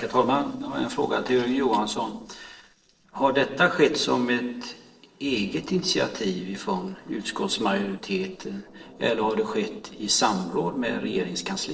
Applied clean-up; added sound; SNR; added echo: neural separator model SepFormer DNS4.